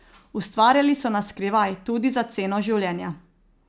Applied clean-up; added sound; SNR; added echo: none; none; none; none.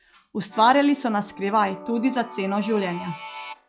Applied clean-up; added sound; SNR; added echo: classical method log-MMSE.